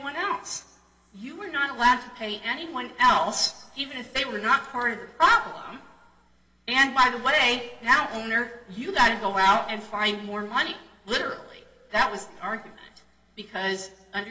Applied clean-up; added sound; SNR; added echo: none; none; none; reverberation time 1.6 s.